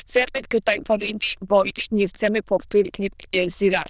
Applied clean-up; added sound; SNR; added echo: neural diffusion model UNIVERSE++.